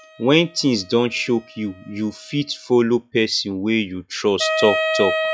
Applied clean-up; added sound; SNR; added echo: classical method log-MMSE.